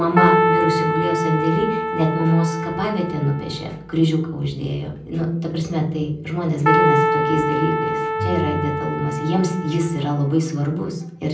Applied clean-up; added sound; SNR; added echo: none; Keyboard (musical); 0 dB; reverberation time 0.6 s.